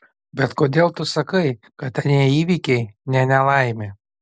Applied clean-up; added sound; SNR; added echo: none; none; none; none.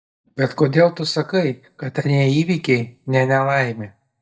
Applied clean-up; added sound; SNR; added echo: neural mask model DeepFilterNet 3.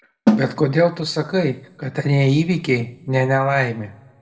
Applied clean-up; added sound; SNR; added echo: none; Snare drum; -1 dB; reverberation time 0.5 s.